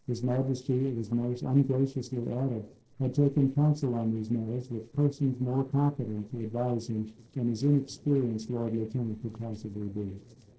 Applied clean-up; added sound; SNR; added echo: neural separator model SepFormer DNS4.